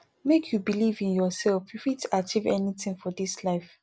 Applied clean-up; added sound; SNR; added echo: none; none; none; none.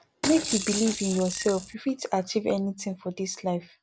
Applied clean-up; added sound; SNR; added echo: none; Rattle / Rattle (instrument); 4 dB; none.